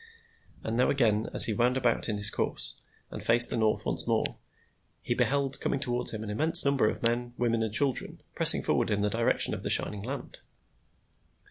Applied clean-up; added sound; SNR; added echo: none; none; none; none.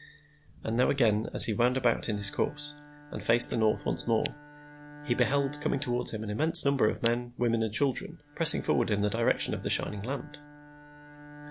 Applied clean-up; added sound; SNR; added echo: none; Bowed string instrument; 19 dB; none.